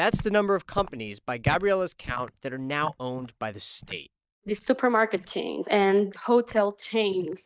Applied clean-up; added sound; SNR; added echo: neural mask model DeepFilterNet 3.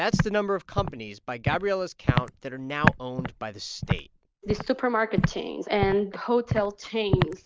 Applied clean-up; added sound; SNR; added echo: none; Walk, footsteps; 1 dB; none.